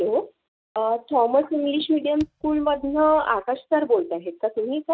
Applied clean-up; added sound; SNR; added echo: neural mask model RNNoise.